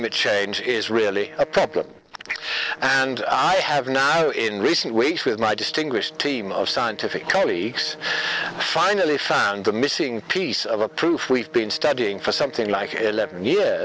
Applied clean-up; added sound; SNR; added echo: neural separator model SepFormer DNS4.